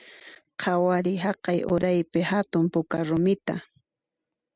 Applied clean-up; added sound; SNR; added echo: none; none; none; none.